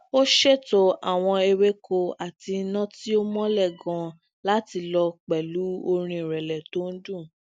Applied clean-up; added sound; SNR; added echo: none; none; none; none.